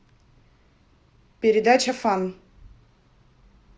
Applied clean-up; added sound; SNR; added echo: none; none; none; none.